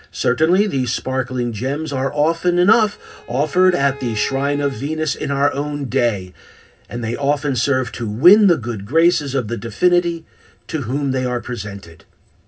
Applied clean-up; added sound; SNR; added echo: none; Bowed string instrument; 18 dB; reverberation time 0.4 s.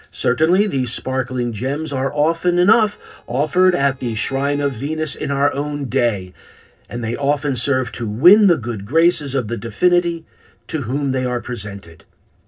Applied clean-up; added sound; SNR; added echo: neural separator model SepFormer DNS4.